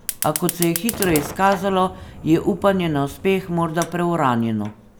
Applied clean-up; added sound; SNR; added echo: none; Fire; 11 dB; none.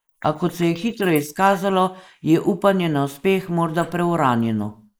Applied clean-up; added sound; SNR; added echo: neural mask model Resemble Enhance denoiser.